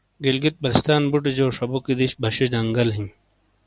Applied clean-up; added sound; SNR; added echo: none; none; none; none.